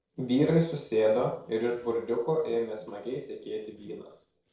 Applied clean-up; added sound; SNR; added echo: neural separator model SepFormer DNS4.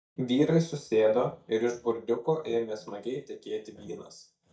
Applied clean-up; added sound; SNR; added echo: neural mask model DeepFilterNet 3.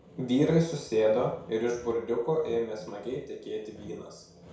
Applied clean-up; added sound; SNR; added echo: none; Sawing; 19 dB; reverberation time 0.6 s.